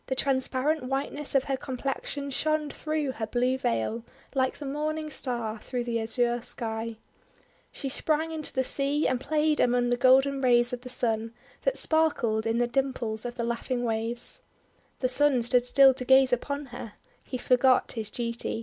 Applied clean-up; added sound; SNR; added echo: none; none; none; none.